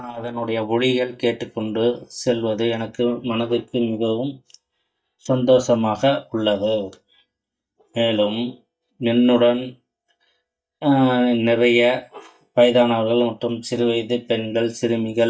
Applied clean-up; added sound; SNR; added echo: neural mask model DeepFilterNet 3.